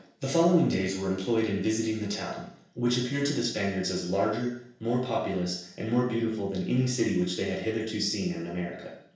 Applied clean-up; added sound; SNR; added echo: none; none; none; reverberation time 0.7 s.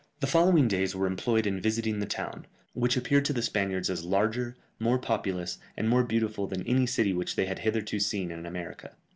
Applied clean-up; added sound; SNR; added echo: none; none; none; none.